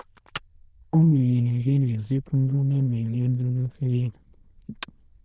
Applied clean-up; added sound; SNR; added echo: neural diffusion model UNIVERSE++.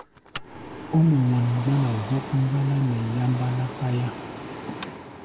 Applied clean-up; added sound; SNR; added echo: none; Mechanical fan; 11 dB; none.